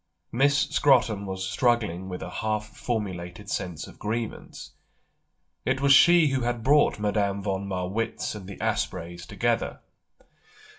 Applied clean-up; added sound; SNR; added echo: none; none; none; reverberation time 0.2 s.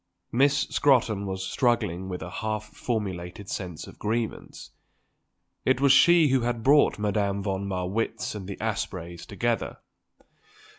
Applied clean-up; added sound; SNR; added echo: none; none; none; none.